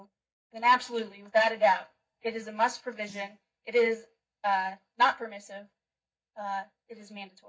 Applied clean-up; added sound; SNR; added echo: neural mask model DeepFilterNet 3.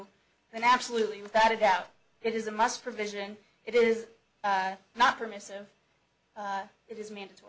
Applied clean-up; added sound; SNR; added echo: none; none; none; none.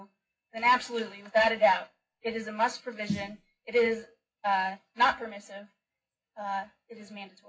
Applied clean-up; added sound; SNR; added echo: classical method WPE with log-MMSE.